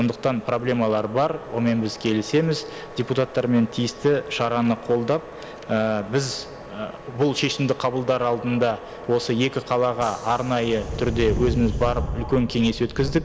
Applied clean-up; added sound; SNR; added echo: none; Subway, metro, underground; 11 dB; none.